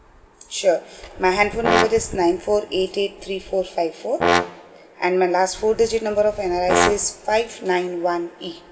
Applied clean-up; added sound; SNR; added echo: none; Brass instrument; 3 dB; none.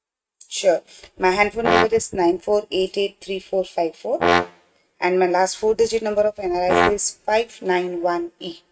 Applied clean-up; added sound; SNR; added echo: neural mask model RNNoise.